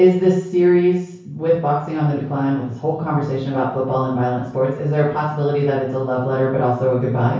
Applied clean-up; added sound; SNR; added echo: none; none; none; reverberation time 0.6 s.